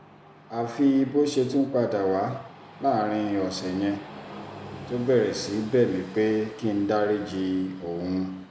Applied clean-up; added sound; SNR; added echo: none; Train; 18 dB; none.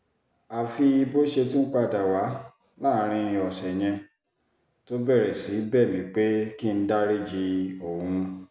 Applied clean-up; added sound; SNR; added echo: none; none; none; none.